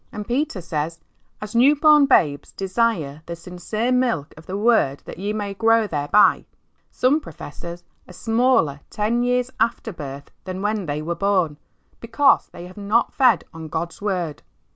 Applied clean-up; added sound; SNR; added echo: none; none; none; none.